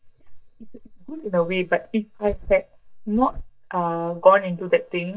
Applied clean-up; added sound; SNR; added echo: neural mask model DeepFilterNet 3.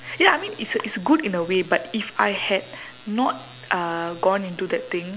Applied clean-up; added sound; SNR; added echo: none; none; none; none.